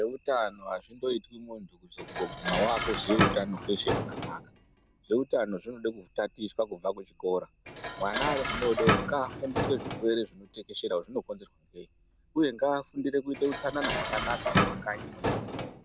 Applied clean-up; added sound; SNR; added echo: none; Dishes, pots, and pans; 2 dB; none.